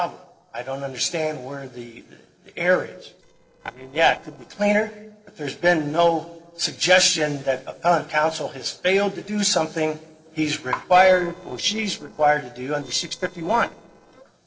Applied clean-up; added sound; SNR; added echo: neural separator model SepFormer DNS4.